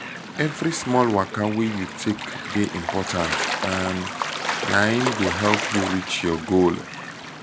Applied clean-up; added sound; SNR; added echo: none; Gull, seagull / Waves, surf; 5 dB; none.